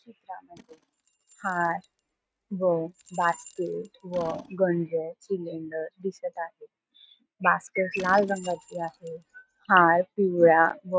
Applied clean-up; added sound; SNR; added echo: neural mask model RNNoise.